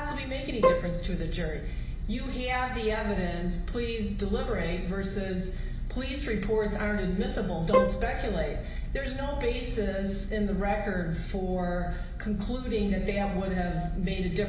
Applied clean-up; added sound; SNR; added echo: none; Bowed string instrument; -1 dB; reverberation time 0.5 s.